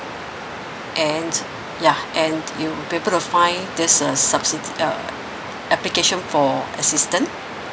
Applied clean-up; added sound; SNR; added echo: none; Waves, surf; 10 dB; none.